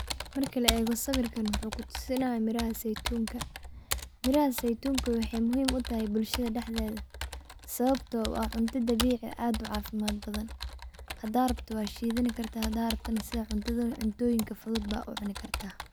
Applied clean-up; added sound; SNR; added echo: none; Computer keyboard; 7 dB; none.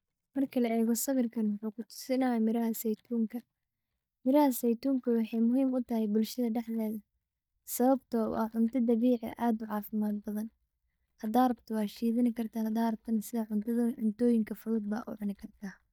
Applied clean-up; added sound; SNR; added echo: neural mask model DeepFilterNet 3.